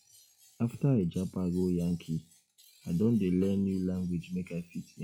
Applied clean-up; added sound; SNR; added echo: classical method log-MMSE.